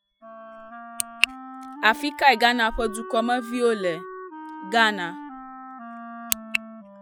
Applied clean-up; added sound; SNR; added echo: classical method Wiener filter.